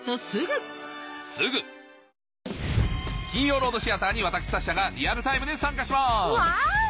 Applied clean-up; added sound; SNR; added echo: none; none; none; none.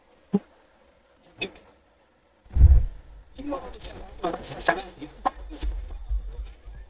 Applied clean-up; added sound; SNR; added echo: neural mask model DeepFilterNet 3.